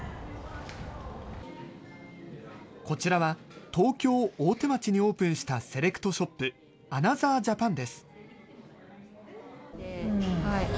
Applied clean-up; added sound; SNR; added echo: none; none; none; none.